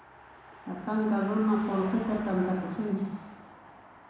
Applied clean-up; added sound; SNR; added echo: none; Car passing by; 15 dB; reverberation time 1.1 s.